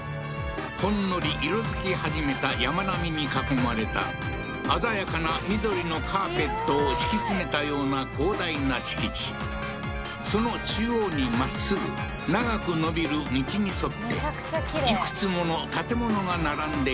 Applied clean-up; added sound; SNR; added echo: none; Drum kit; 7 dB; none.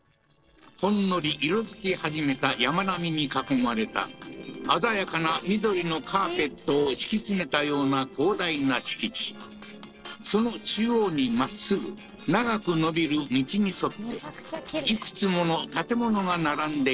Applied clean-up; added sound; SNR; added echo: neural separator model SepFormer DNS4.